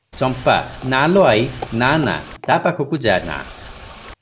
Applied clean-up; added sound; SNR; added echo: none; Walk, footsteps + Boat, Water vehicle; 16 dB; none.